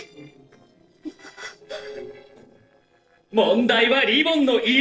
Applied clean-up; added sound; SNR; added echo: neural separator model SepFormer DNS4.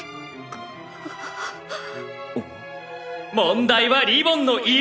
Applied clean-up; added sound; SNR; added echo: none; none; none; none.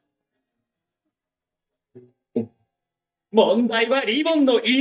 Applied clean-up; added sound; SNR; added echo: neural mask model DeepFilterNet 3.